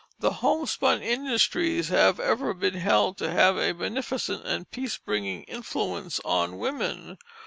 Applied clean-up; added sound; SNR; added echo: none; none; none; none.